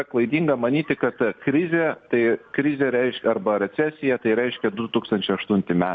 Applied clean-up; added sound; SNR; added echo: none; none; none; none.